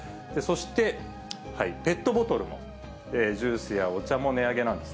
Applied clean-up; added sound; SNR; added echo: none; Musical instrument; 19 dB; none.